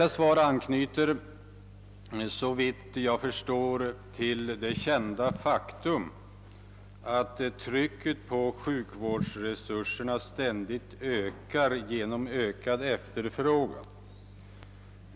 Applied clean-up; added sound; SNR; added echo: none; none; none; none.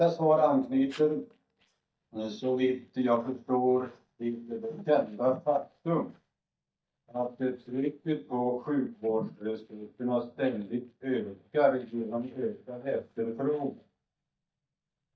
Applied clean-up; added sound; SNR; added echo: neural mask model DeepFilterNet 3.